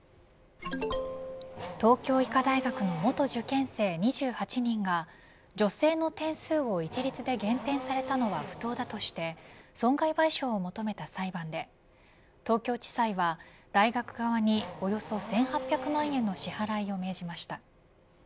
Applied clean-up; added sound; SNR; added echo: none; Race car, auto racing / Accelerating, revving, vroom; 12 dB; none.